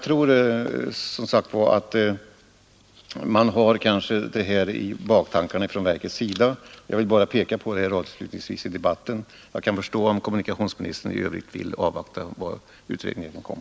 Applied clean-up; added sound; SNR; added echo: none; none; none; none.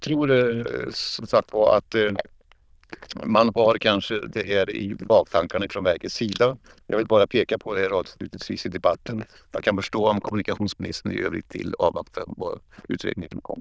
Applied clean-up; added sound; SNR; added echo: neural diffusion model UNIVERSE++.